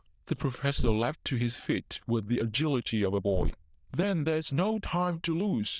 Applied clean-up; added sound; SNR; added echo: neural diffusion model UNIVERSE++.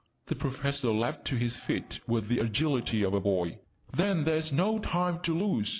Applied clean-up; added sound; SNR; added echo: none; none; none; none.